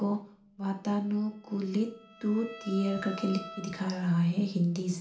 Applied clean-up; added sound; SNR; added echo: none; Bowed string instrument; 18 dB; reverberation time 0.4 s.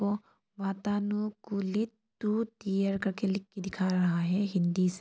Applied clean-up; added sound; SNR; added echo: none; none; none; none.